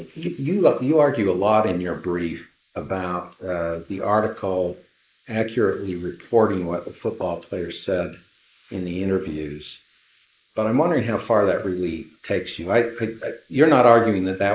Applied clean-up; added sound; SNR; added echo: neural mask model Resemble Enhance denoiser.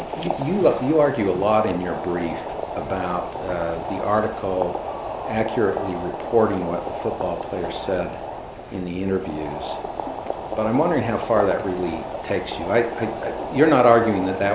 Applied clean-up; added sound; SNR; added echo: none; Boiling; 7 dB; none.